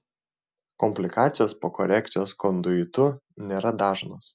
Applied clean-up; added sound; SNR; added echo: none; none; none; none.